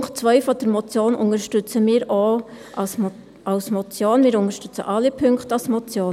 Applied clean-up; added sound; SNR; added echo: none; none; none; none.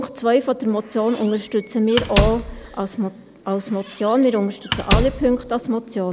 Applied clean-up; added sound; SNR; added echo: none; Squeak / Slam; 4 dB; none.